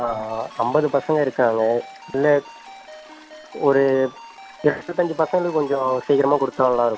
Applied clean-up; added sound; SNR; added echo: none; Ringtone + Toilet flush; 20 dB; none.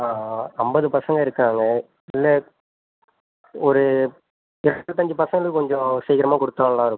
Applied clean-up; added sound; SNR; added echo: none; none; none; none.